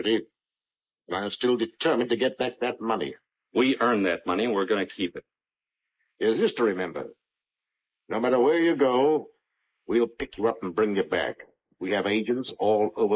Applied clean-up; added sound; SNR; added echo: neural mask model Resemble Enhance denoiser.